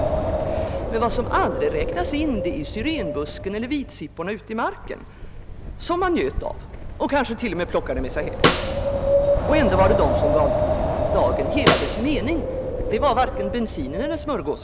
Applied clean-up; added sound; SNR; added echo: none; Snare drum + Wind; -1 dB; none.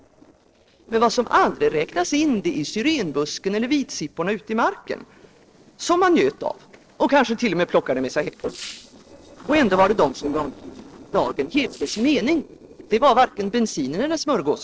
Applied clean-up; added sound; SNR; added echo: neural separator model SepFormer DNS4.